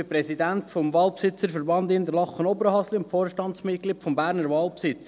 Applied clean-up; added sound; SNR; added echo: none; none; none; none.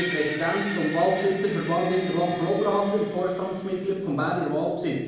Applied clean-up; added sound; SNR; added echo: none; Screech; 12 dB; reverberation time 0.8 s.